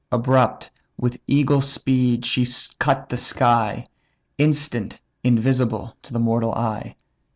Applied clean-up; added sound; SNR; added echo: none; none; none; none.